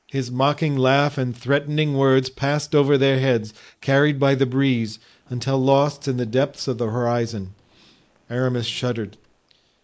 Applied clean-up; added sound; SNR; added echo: neural mask model Resemble Enhance denoiser.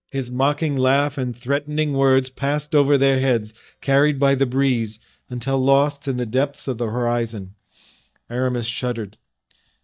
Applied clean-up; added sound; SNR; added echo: neural mask model DeepFilterNet 3.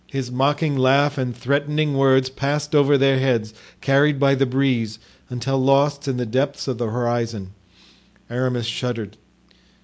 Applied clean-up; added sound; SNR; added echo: none; none; none; none.